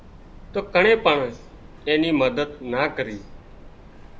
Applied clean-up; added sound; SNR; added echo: none; Train; 19 dB; reverberation time 0.9 s.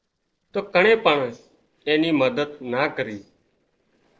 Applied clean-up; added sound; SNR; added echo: neural separator model SepFormer DNS4.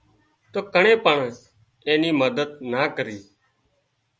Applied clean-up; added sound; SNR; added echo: none; none; none; none.